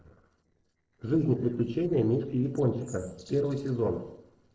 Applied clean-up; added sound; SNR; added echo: neural separator model SepFormer DNS4.